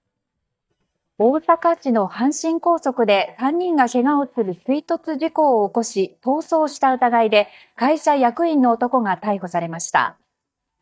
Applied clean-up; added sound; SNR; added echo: neural mask model DeepFilterNet 3.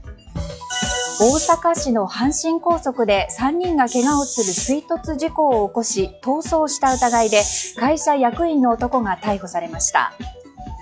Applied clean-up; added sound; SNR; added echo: classical method log-MMSE.